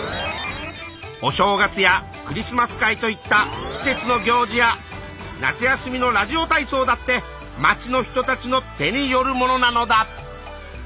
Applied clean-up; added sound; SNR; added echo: none; none; none; none.